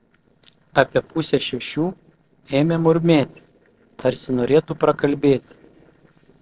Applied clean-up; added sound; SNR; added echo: neural separator model SepFormer DNS4.